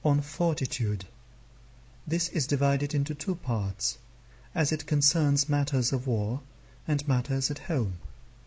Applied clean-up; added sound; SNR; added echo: none; none; none; none.